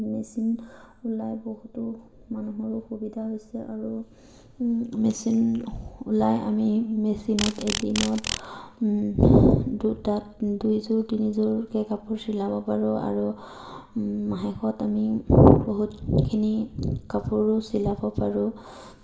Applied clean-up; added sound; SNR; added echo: none; Insect; 9 dB; reverberation time 1.3 s.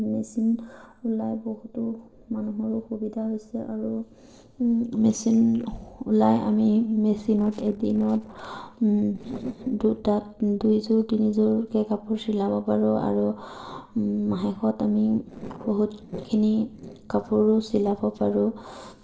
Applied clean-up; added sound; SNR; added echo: neural separator model SepFormer DNS4.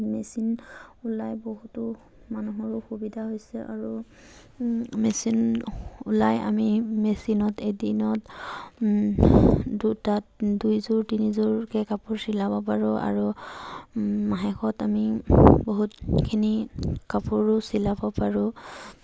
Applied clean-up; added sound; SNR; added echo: none; none; none; none.